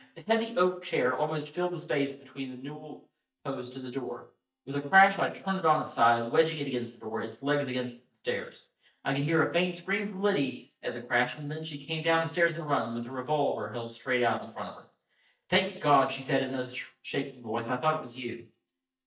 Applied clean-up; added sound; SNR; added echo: neural mask model DeepFilterNet 3.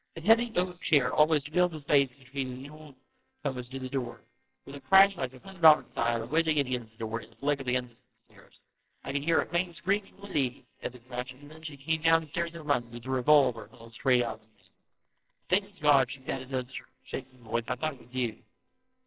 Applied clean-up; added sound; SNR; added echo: neural separator model SepFormer WHAMR!.